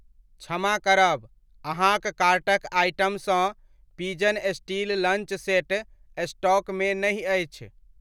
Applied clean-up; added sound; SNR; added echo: none; none; none; none.